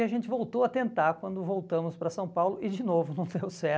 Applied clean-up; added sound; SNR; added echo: none; none; none; none.